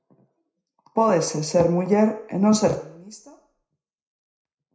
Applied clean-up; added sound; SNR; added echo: none; none; none; reverberation time 0.5 s.